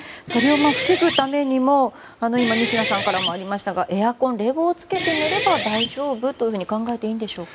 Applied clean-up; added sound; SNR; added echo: none; Guitar; 6 dB; none.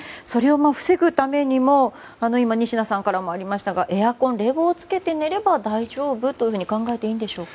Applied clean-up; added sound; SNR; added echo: none; none; none; none.